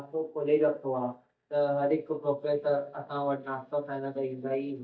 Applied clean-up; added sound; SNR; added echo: neural mask model DeepFilterNet 3.